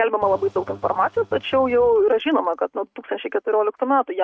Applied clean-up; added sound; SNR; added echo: neural mask model RNNoise.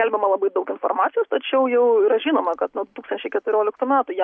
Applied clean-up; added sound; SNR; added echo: none; none; none; none.